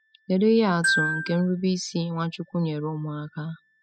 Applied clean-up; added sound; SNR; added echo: classical method spectral subtraction.